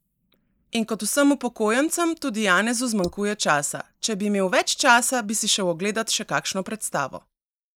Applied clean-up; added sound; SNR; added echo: neural mask model Resemble Enhance denoiser.